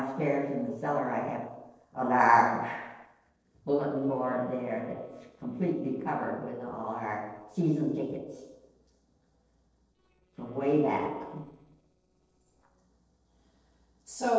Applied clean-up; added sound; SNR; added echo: neural separator model SepFormer DNS4.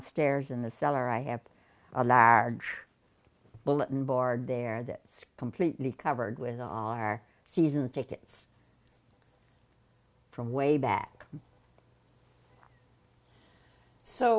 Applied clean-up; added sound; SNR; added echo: none; none; none; none.